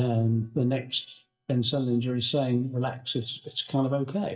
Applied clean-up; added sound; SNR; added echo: neural mask model DeepFilterNet 3.